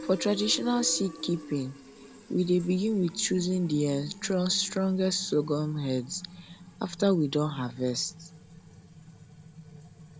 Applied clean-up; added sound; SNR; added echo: none; Fill (with liquid); 15 dB; none.